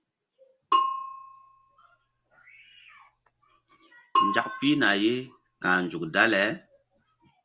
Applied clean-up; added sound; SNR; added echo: none; Bell / Percussion; 3 dB; none.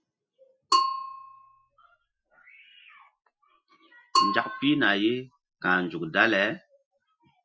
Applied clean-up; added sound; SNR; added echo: classical method Wiener filter.